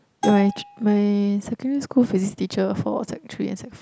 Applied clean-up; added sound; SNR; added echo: none; Bell; 11 dB; none.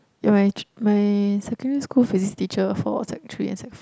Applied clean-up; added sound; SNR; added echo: none; none; none; none.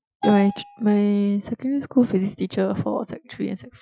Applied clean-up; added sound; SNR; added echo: classical method Wiener filter.